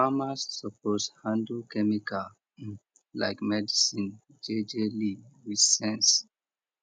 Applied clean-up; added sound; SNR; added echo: none; none; none; none.